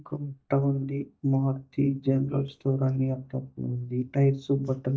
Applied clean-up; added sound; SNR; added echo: neural mask model DeepFilterNet 3.